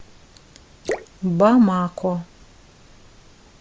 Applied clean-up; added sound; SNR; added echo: none; Drip / Splash, splatter; 13 dB; none.